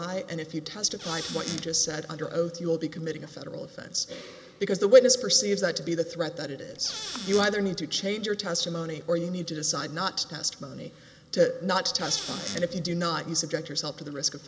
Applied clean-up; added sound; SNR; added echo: none; Squeak / Cupboard open or close; 9 dB; none.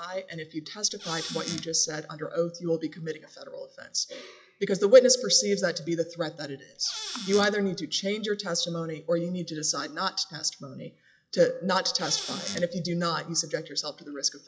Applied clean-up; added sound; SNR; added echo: classical method log-MMSE.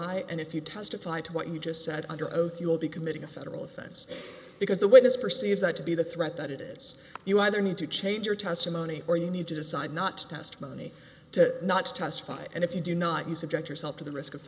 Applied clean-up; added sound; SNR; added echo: none; none; none; none.